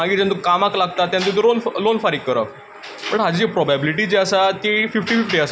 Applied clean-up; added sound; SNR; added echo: none; none; none; none.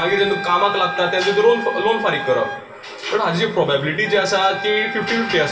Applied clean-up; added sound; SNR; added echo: none; Wind instrument, woodwind instrument; 10 dB; reverberation time 1.0 s.